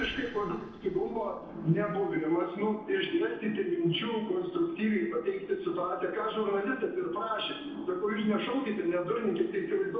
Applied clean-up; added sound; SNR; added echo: neural separator model SepFormer DNS4.